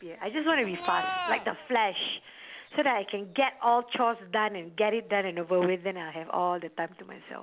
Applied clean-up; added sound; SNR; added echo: none; Livestock, farm animals, working animals; 5 dB; none.